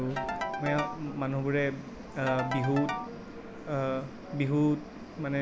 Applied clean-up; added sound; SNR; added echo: none; Ringtone / Keyboard (musical); 7 dB; none.